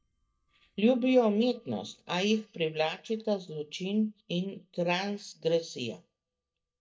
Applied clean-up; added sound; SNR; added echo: neural mask model DeepFilterNet 3.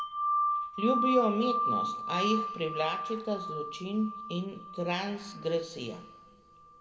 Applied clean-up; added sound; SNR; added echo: none; Wind chime; 1 dB; reverberation time 1.3 s.